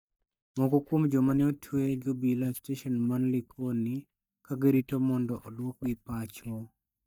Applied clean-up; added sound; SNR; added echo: neural mask model DeepFilterNet 3.